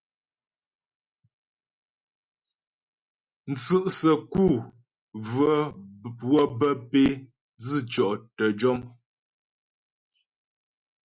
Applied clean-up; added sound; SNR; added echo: none; none; none; none.